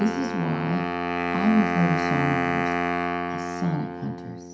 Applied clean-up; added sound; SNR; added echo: none; Wind instrument, woodwind instrument; -1 dB; reverberation time 0.5 s.